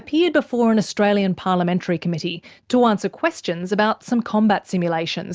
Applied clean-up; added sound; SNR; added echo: none; none; none; none.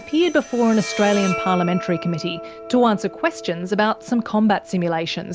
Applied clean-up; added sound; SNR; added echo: none; Bowed string instrument; 13 dB; none.